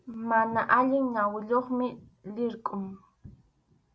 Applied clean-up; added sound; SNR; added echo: none; none; none; none.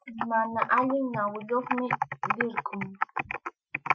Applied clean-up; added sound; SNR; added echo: classical method Wiener filter.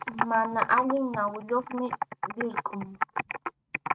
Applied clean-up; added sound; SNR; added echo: neural mask model RNNoise.